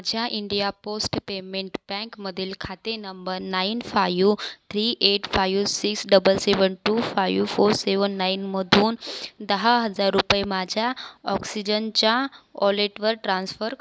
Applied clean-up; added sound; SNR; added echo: none; none; none; none.